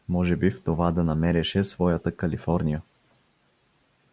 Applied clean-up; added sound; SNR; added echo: none; none; none; none.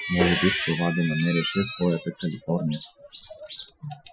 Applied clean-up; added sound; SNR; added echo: classical method Wiener filter.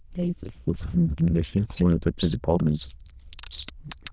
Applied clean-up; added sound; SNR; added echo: neural diffusion model UNIVERSE++.